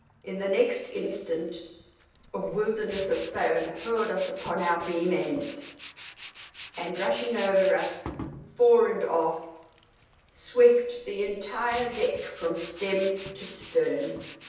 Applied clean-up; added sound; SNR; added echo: none; Tools; 17 dB; reverberation time 0.9 s.